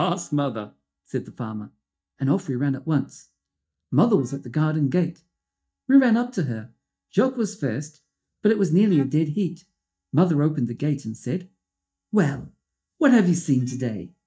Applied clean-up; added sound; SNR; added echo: neural mask model DeepFilterNet 3.